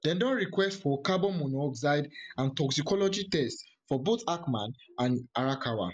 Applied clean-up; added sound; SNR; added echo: none; none; none; none.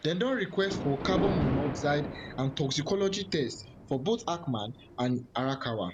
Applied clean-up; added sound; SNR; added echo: none; Thunder; 7 dB; none.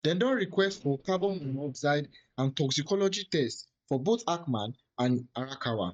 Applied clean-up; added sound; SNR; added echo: neural mask model DeepFilterNet 3.